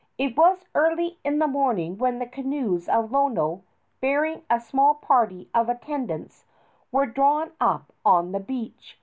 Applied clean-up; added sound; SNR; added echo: none; none; none; none.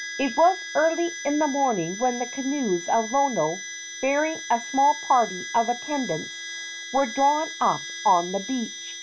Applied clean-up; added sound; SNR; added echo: none; Harmonica; 11 dB; none.